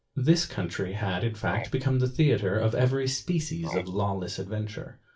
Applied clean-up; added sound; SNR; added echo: none; Frog; 18 dB; reverberation time 0.2 s.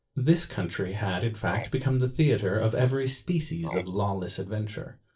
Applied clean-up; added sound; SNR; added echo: neural separator model SepFormer DNS4.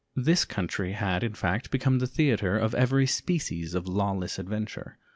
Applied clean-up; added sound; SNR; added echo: none; none; none; none.